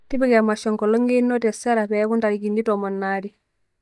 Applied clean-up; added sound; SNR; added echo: neural mask model DeepFilterNet 3.